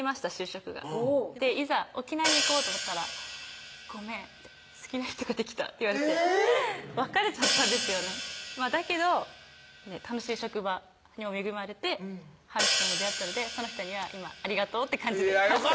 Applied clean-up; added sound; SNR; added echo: none; Hi-hat; 3 dB; none.